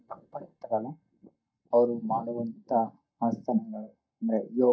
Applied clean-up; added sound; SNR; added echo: neural mask model DeepFilterNet 3.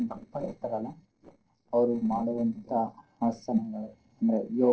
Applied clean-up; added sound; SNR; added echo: neural separator model SepFormer DNS4.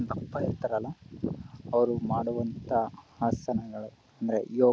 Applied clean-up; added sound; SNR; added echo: none; none; none; none.